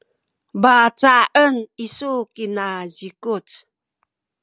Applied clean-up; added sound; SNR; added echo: none; none; none; none.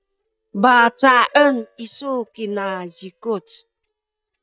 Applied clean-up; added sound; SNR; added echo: neural mask model DeepFilterNet 3.